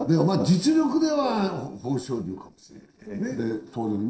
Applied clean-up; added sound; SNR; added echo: neural separator model SepFormer DNS4.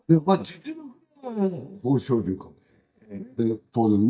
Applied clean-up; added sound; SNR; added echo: neural mask model DeepFilterNet 3.